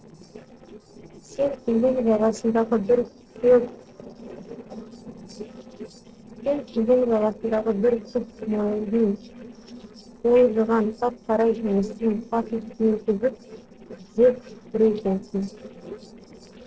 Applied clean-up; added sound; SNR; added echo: neural separator model SepFormer DNS4.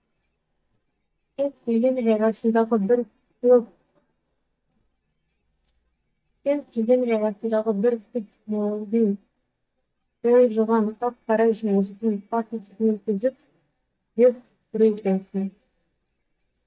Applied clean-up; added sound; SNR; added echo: neural mask model DeepFilterNet 3.